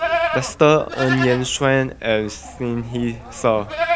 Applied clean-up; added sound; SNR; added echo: none; Livestock, farm animals, working animals; 6 dB; none.